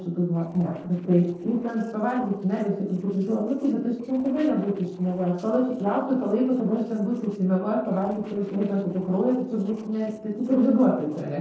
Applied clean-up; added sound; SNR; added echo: neural separator model SepFormer DNS4.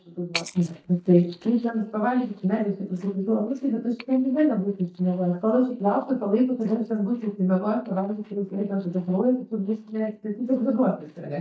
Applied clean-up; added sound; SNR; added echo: neural mask model DeepFilterNet 3.